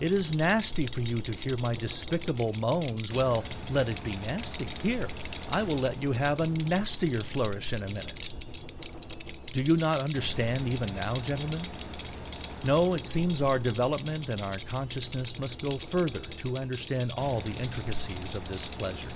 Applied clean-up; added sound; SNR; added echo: none; Rattle + Engine; 11 dB; none.